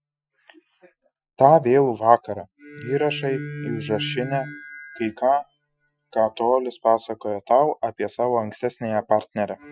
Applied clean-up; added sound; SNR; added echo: classical method Wiener filter.